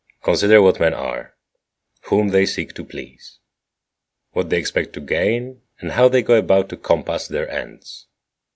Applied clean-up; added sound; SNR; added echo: none; none; none; none.